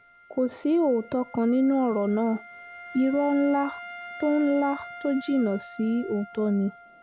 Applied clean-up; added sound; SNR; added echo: none; Wind instrument, woodwind instrument; 17 dB; none.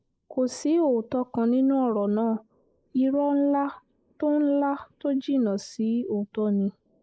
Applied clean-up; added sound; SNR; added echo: neural mask model Resemble Enhance denoiser.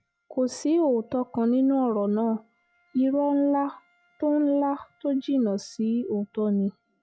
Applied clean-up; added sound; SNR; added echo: classical method log-MMSE.